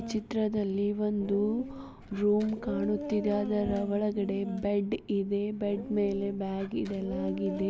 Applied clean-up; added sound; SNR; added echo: none; Dog; 11 dB; none.